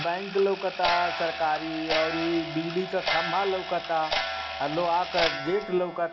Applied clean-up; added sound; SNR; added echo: none; Clock; 4 dB; none.